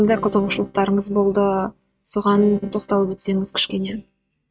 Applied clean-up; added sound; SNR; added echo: neural mask model RNNoise.